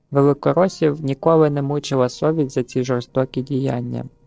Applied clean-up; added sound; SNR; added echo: neural separator model SepFormer DNS4.